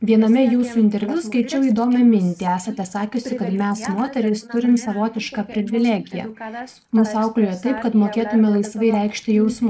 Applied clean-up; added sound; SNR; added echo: neural mask model Resemble Enhance denoiser.